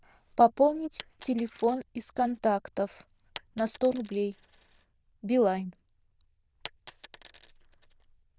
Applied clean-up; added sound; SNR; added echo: neural diffusion model UNIVERSE++.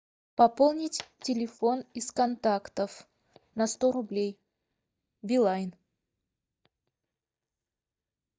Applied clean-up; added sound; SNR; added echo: neural mask model DeepFilterNet 3.